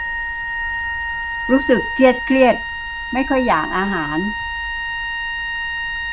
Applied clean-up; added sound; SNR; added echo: none; Wind instrument, woodwind instrument; 4 dB; none.